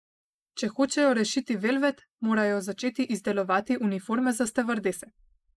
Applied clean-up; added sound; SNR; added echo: neural mask model Resemble Enhance denoiser.